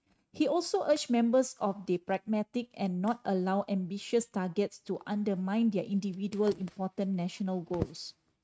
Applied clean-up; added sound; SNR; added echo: neural mask model RNNoise.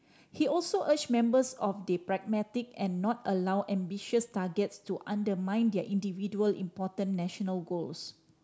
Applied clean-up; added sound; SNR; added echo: none; none; none; none.